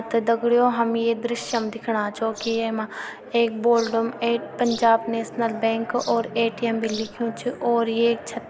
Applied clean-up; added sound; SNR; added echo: none; Bird vocalization, bird call, bird song; 18 dB; none.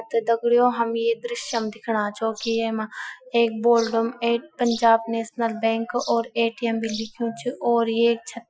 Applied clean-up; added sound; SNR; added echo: classical method Wiener filter.